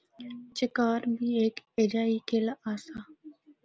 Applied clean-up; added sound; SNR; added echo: none; none; none; none.